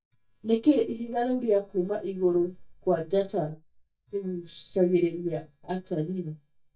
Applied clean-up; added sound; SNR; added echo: neural mask model DeepFilterNet 3.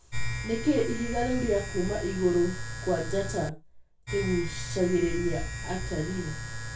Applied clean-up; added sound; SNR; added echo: none; Domestic sounds, home sounds; 6 dB; reverberation time 0.2 s.